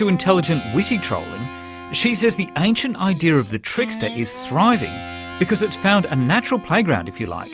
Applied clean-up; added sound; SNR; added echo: none; Guitar; 14 dB; none.